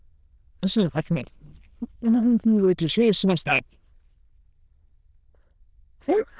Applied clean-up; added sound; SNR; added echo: neural diffusion model UNIVERSE++.